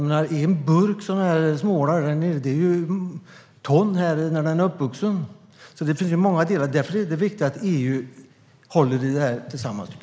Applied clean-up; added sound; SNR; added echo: none; none; none; none.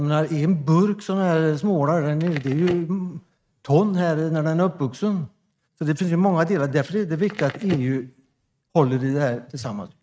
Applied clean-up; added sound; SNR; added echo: neural mask model RNNoise.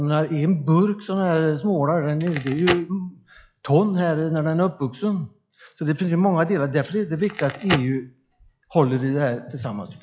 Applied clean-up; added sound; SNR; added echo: classical method log-MMSE.